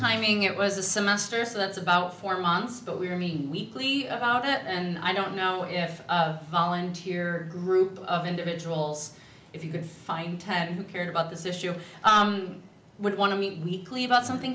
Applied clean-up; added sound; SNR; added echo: none; none; none; none.